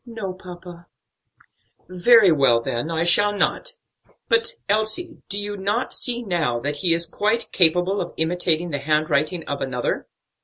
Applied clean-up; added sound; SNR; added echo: none; none; none; none.